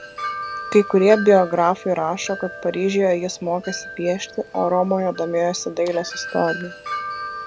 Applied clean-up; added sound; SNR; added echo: none; Wind chime; 12 dB; none.